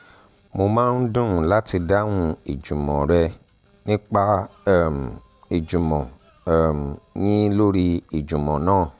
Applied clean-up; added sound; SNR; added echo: none; none; none; none.